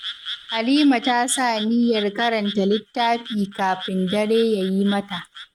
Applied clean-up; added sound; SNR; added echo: neural mask model RNNoise.